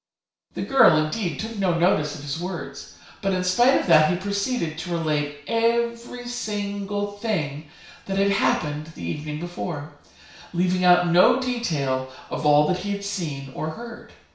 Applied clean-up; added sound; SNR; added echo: none; none; none; reverberation time 0.6 s.